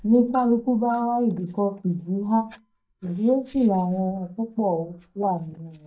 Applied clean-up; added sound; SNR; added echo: neural mask model DeepFilterNet 3.